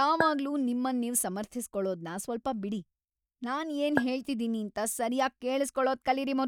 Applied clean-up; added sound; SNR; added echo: neural mask model DeepFilterNet 3.